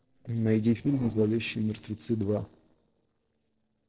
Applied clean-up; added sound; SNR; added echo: neural separator model SepFormer DNS4.